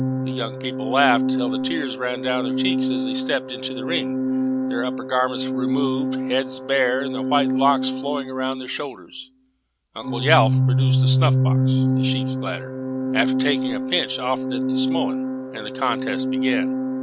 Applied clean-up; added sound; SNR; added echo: none; Organ; -3 dB; none.